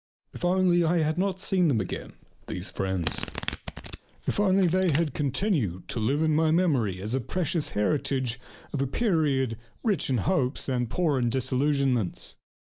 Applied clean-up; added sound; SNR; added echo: none; Domestic sounds, home sounds; 12 dB; none.